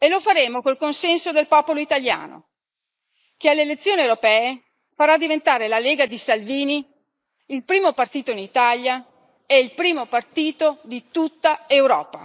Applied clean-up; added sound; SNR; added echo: neural mask model Resemble Enhance denoiser.